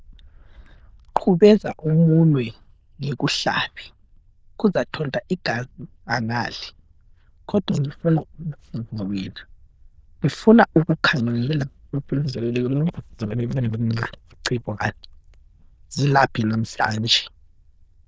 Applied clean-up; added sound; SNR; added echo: neural diffusion model UNIVERSE++.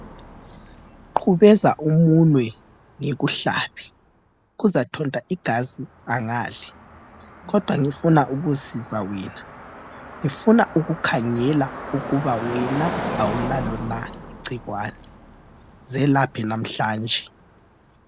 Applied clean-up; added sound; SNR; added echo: none; Car passing by; 13 dB; none.